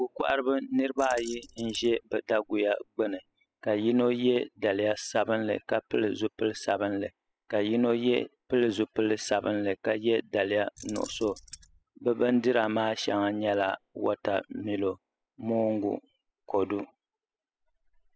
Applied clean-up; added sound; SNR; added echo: classical method spectral subtraction.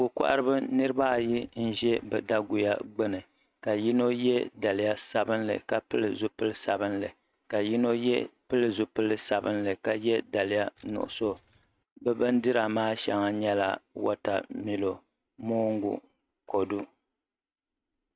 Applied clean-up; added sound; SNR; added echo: neural mask model RNNoise.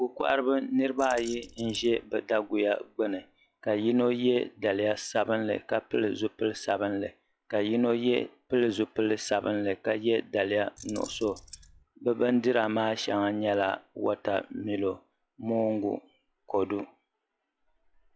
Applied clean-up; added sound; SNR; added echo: classical method log-MMSE.